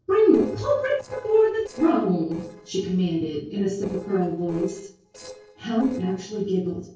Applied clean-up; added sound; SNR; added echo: neural separator model SepFormer DNS4.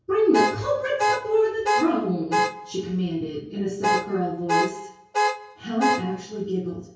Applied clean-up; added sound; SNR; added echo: none; Alarm / Car; 0 dB; reverberation time 0.6 s.